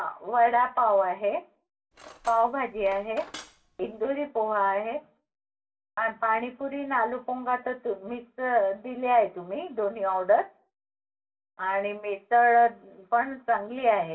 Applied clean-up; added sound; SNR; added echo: none; Cutlery, silverware; 20 dB; reverberation time 0.2 s.